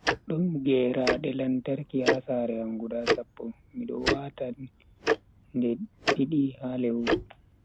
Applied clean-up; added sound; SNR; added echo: none; Tick-tock; 3 dB; none.